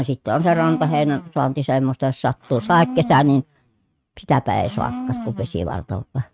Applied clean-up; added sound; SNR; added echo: neural mask model RNNoise.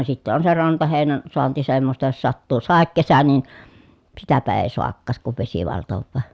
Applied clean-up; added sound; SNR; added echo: none; none; none; none.